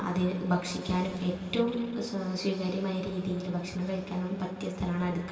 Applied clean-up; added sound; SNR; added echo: none; none; none; reverberation time 2.5 s.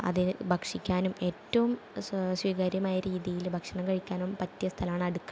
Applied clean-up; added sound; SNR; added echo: none; none; none; none.